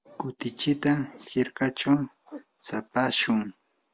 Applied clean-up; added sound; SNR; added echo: none; none; none; none.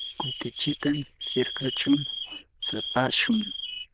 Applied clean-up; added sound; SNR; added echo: neural diffusion model UNIVERSE++.